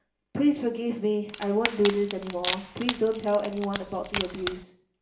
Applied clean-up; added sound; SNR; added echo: none; Wood; 2 dB; reverberation time 0.5 s.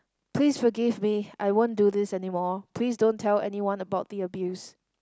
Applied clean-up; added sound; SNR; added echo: none; none; none; none.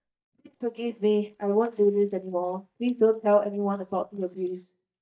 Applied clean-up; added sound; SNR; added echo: neural mask model DeepFilterNet 3.